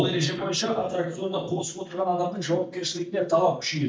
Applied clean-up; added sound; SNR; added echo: neural mask model DeepFilterNet 3.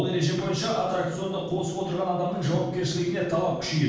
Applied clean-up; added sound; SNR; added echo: neural separator model SepFormer DNS4.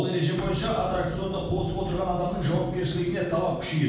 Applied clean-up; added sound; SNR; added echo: none; Boom; 13 dB; reverberation time 1.2 s.